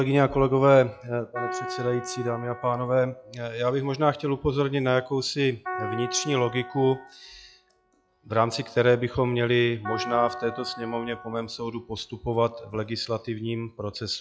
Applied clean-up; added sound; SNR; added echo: classical method log-MMSE.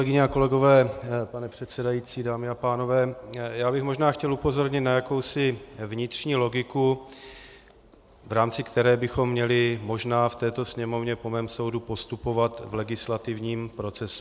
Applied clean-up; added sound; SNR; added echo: none; none; none; none.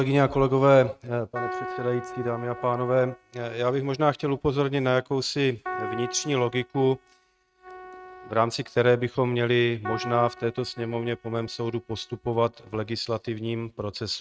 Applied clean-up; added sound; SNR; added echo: neural mask model RNNoise.